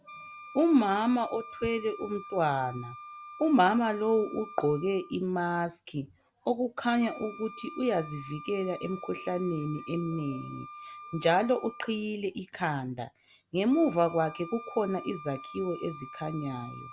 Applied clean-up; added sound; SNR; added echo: none; Wind instrument, woodwind instrument; 16 dB; none.